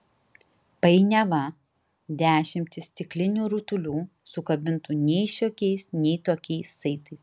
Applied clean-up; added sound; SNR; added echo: none; none; none; none.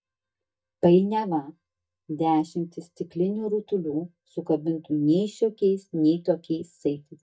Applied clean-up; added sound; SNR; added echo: neural mask model DeepFilterNet 3.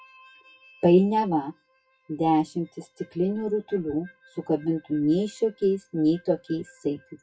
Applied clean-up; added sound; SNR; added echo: classical method WPE with log-MMSE.